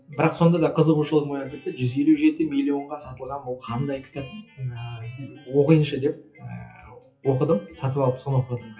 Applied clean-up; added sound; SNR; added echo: classical method WPE with log-MMSE.